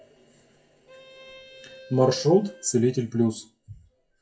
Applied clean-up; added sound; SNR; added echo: classical method WPE with log-MMSE.